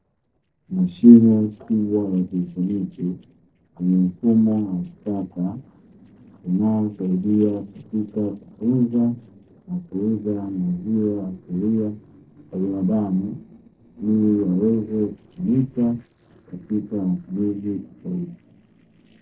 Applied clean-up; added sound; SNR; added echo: neural separator model SepFormer DNS4.